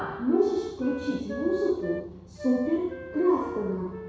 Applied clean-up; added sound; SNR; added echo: none; Wind instrument, woodwind instrument; 12 dB; reverberation time 1.1 s.